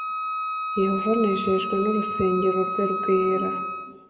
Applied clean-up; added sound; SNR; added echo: none; Wind instrument, woodwind instrument; 4 dB; reverberation time 1.3 s.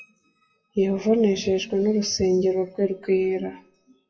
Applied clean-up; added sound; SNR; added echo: classical method WPE with log-MMSE.